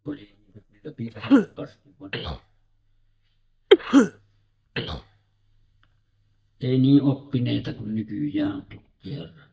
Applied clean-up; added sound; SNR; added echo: neural mask model DeepFilterNet 3.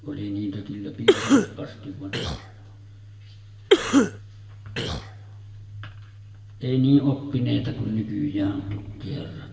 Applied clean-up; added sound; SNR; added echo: none; Cough; -4 dB; reverberation time 1.8 s.